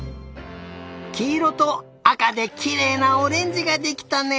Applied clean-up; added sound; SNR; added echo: none; none; none; none.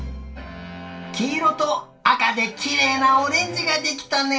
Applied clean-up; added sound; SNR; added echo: none; none; none; reverberation time 0.3 s.